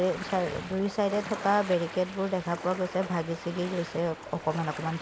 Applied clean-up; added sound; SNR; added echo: none; Ocean; 11 dB; none.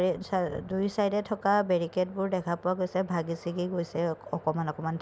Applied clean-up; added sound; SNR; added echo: none; none; none; none.